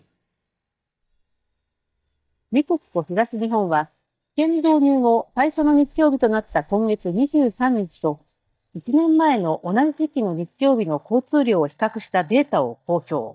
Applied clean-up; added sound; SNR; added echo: neural mask model DeepFilterNet 3.